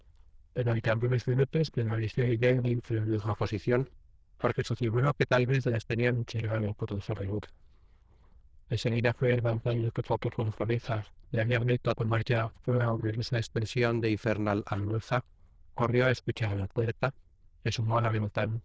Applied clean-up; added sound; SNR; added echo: neural diffusion model UNIVERSE++.